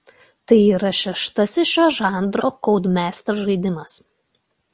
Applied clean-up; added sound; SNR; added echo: none; none; none; none.